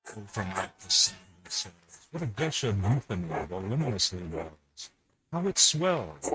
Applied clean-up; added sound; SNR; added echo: neural mask model RNNoise.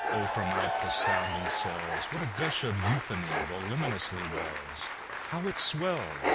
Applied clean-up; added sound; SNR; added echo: none; Dog + Applause / Cheering; 0 dB; none.